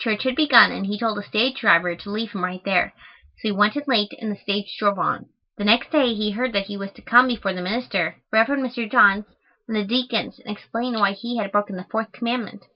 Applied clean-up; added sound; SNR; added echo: neural mask model Resemble Enhance denoiser.